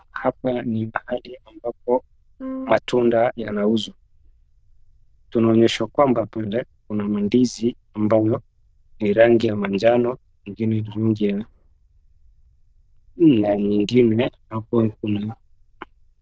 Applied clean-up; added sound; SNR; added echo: neural diffusion model UNIVERSE++.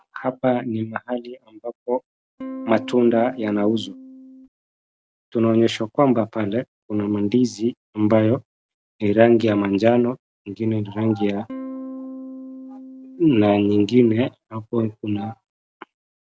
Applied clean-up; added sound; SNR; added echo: none; Electric guitar / Strum; 13 dB; none.